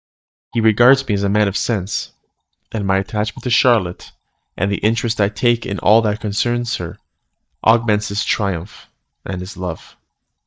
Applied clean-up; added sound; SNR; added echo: neural mask model DeepFilterNet 3.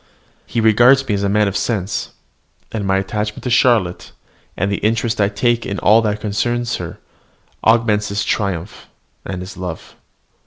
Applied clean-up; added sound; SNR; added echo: none; none; none; none.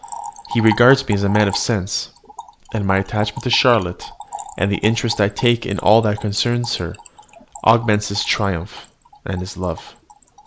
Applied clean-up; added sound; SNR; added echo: none; Trickle, dribble / Splash, splatter; 15 dB; none.